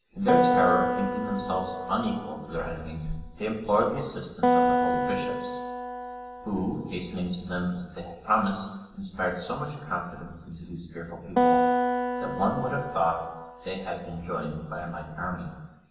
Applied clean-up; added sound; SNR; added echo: none; Acoustic guitar; -2 dB; reverberation time 0.9 s.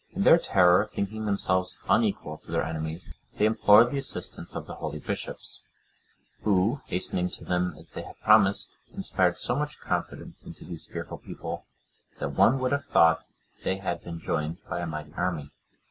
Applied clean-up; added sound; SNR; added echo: none; none; none; none.